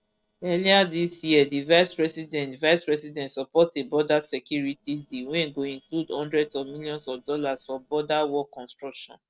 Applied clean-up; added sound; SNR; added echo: neural separator model SepFormer DNS4.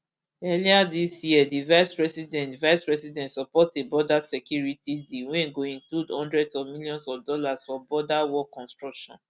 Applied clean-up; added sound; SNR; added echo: none; none; none; none.